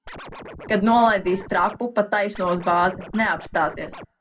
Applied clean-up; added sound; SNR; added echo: none; Scratching (performance technique); 16 dB; reverberation time 0.3 s.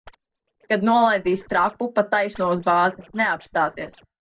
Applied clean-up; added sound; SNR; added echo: neural mask model DeepFilterNet 3.